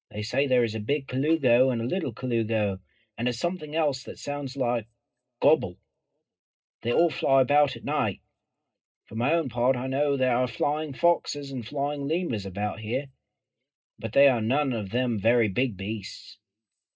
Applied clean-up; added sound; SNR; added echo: neural separator model SepFormer DNS4.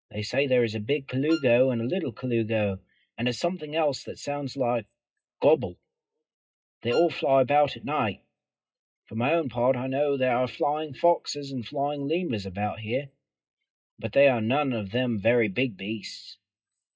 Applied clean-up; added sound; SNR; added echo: classical method WPE with log-MMSE.